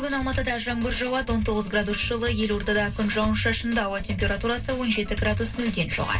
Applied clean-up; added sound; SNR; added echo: none; none; none; reverberation time 0.1 s.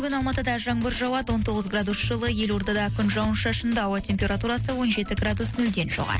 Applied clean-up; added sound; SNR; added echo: none; none; none; none.